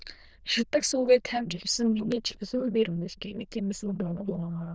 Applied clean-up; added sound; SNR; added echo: neural diffusion model UNIVERSE++.